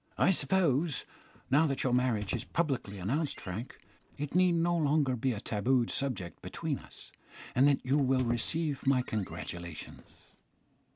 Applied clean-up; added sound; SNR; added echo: none; Squeak; 17 dB; none.